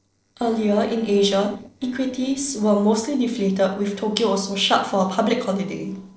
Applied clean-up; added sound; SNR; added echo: neural separator model SepFormer DNS4.